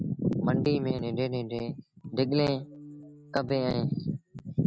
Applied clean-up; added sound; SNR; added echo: none; Organ; 17 dB; none.